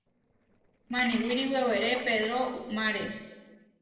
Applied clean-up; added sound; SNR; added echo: neural separator model SepFormer DNS4.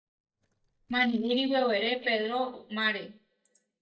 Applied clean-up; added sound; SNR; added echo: neural mask model DeepFilterNet 3.